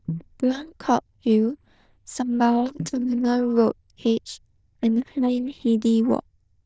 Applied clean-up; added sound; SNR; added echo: neural diffusion model UNIVERSE++.